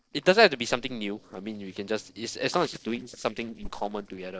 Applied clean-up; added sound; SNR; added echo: neural separator model SepFormer DNS4.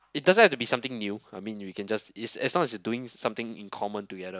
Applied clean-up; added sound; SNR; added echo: none; none; none; none.